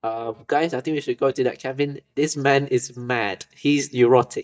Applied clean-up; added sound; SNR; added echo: neural mask model DeepFilterNet 3.